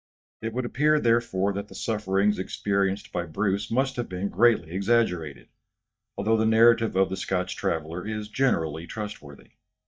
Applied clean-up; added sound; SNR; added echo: neural mask model DeepFilterNet 3.